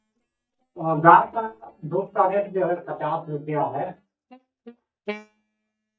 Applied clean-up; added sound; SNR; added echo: neural mask model DeepFilterNet 3.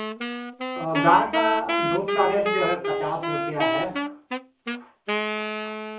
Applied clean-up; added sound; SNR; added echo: none; Wind instrument, woodwind instrument; 0 dB; reverberation time 0.3 s.